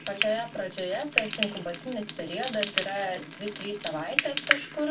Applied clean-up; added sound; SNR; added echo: none; Frying (food); 0 dB; reverberation time 0.1 s.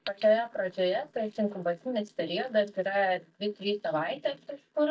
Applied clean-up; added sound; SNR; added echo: neural mask model DeepFilterNet 3.